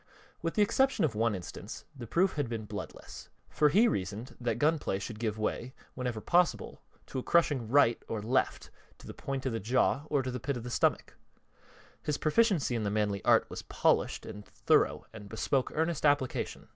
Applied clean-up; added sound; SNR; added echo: none; none; none; none.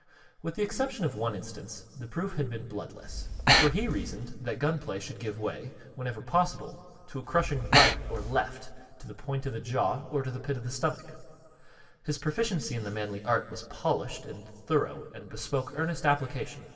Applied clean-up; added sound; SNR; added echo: none; Breathing; -4 dB; reverberation time 1.9 s.